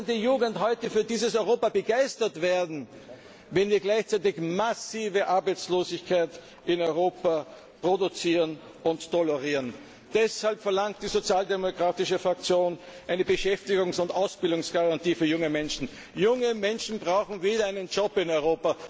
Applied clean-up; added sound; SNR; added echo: none; none; none; none.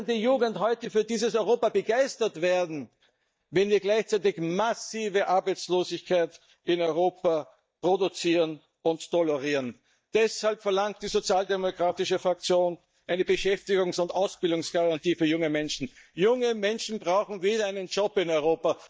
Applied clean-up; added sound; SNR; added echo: neural mask model DeepFilterNet 3.